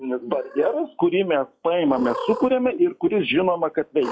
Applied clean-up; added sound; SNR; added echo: classical method log-MMSE.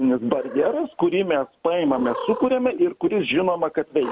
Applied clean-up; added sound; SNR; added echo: none; Cat; 15 dB; none.